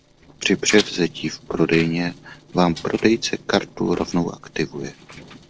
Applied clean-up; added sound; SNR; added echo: neural separator model SepFormer DNS4.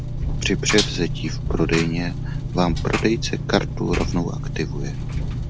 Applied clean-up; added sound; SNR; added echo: none; Engine; 1 dB; none.